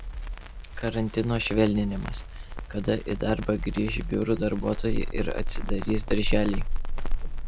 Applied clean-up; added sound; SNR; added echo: none; Crackle; 0 dB; none.